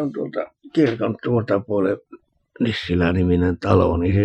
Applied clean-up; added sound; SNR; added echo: classical method Wiener filter.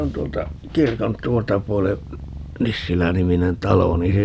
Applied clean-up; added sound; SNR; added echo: none; Purr; 15 dB; none.